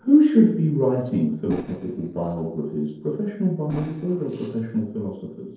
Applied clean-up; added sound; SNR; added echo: neural separator model SepFormer DNS4.